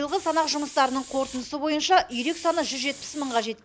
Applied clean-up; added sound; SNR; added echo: none; Hiss; 17 dB; none.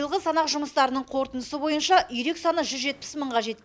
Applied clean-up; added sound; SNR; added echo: none; none; none; none.